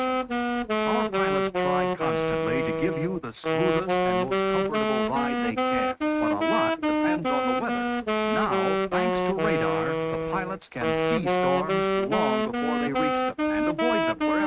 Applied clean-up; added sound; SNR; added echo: neural mask model RNNoise.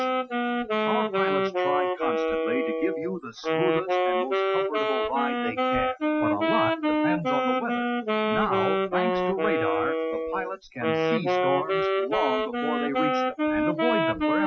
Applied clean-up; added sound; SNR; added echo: classical method Wiener filter.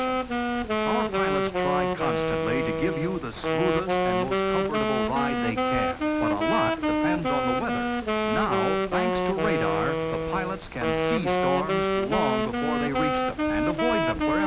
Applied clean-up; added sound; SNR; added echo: none; Wind instrument, woodwind instrument; -5 dB; none.